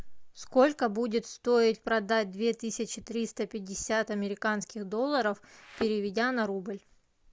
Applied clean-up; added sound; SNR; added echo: none; Thump, thud; 13 dB; none.